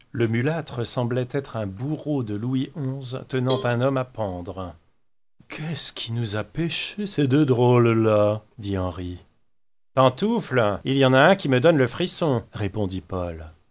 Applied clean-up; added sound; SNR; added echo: none; Cowbell; 12 dB; none.